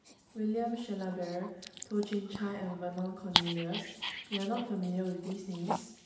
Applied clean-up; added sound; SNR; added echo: none; Dog; 4 dB; reverberation time 0.8 s.